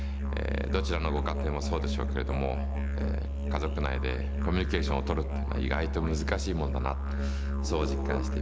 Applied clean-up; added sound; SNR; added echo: none; Musical instrument; -4 dB; none.